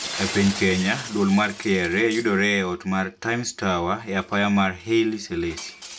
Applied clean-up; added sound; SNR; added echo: none; Shatter; 14 dB; none.